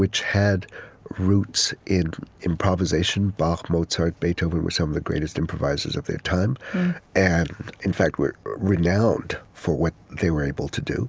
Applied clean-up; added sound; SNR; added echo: none; none; none; none.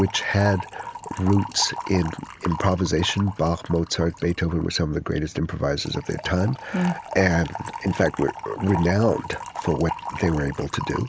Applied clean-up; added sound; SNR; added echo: none; Fill (with liquid) / Trickle, dribble; 12 dB; none.